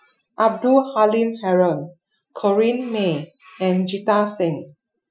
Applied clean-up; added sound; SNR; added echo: classical method Wiener filter.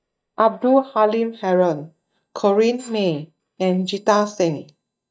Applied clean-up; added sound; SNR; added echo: neural mask model DeepFilterNet 3.